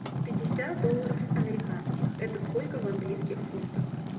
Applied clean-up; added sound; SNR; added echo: none; Fire; -4 dB; reverberation time 2.0 s.